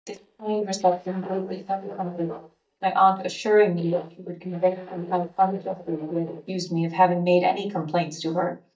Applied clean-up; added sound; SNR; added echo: neural mask model DeepFilterNet 3.